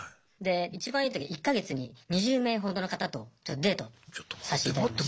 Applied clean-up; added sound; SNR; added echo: none; none; none; none.